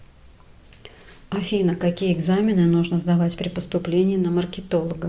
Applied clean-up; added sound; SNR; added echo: none; none; none; none.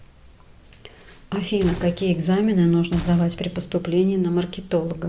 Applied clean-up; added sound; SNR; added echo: none; Gunshot, gunfire; 14 dB; none.